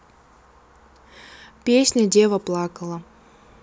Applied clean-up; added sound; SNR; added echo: none; none; none; none.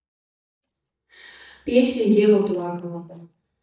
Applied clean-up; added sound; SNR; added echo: neural mask model DeepFilterNet 3.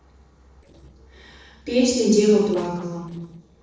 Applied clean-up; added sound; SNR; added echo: neural separator model SepFormer DNS4.